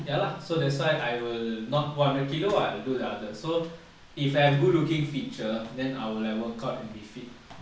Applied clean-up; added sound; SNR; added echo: none; none; none; none.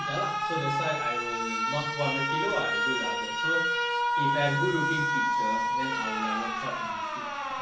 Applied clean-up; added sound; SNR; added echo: none; Alarm; -5 dB; none.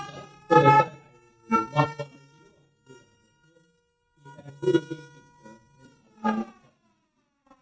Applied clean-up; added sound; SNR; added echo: neural mask model RNNoise.